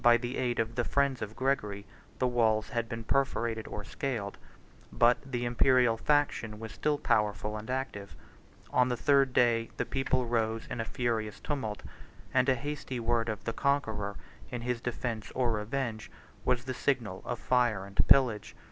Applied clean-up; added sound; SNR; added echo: none; none; none; none.